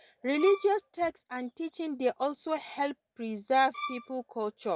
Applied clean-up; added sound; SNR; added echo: none; Bowed string instrument; 10 dB; none.